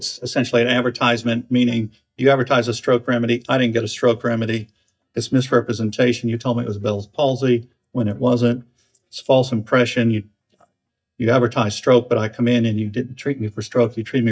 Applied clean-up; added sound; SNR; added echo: neural mask model DeepFilterNet 3.